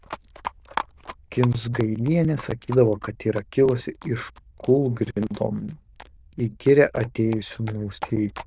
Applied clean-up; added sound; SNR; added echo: neural diffusion model UNIVERSE++.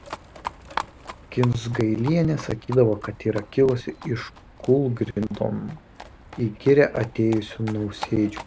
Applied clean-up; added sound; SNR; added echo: none; Livestock, farm animals, working animals; 15 dB; none.